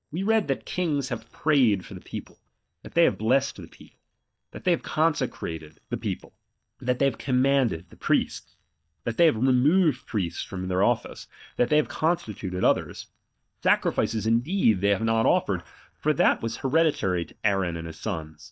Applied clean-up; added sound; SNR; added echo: neural mask model DeepFilterNet 3.